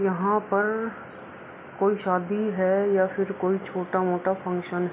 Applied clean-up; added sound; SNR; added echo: none; none; none; none.